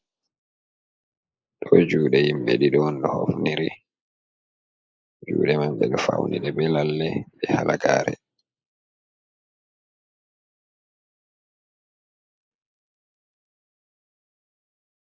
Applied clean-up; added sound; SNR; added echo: neural mask model Resemble Enhance denoiser.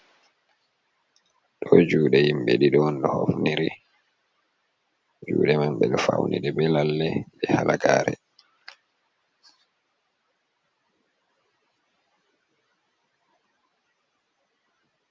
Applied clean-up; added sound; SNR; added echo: none; none; none; none.